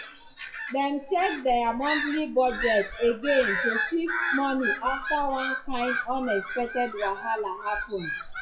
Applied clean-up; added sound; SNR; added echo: classical method WPE with log-MMSE.